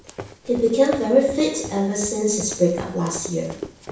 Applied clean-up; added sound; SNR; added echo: none; Run; 14 dB; reverberation time 0.7 s.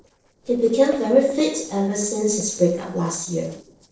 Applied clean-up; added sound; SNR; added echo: neural separator model SepFormer DNS4.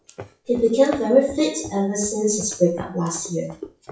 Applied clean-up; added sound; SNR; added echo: classical method WPE with log-MMSE.